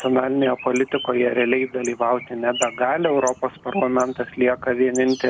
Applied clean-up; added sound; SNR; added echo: none; Bird; 15 dB; none.